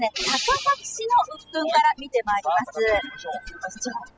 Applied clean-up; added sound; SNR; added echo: classical method spectral subtraction.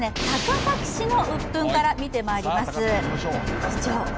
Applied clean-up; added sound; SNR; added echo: none; none; none; none.